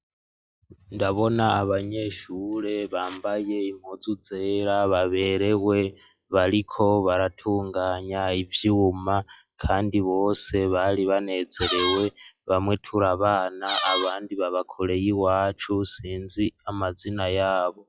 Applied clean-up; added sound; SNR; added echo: classical method log-MMSE.